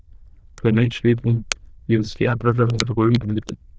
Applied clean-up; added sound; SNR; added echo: neural diffusion model UNIVERSE++.